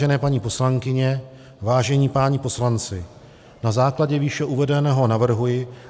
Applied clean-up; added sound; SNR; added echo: none; none; none; none.